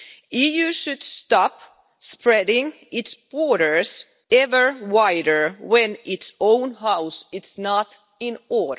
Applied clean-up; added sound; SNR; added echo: none; none; none; none.